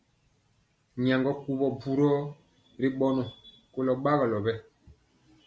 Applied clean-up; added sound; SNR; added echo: none; none; none; none.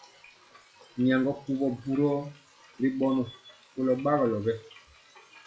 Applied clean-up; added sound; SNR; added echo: classical method WPE with log-MMSE.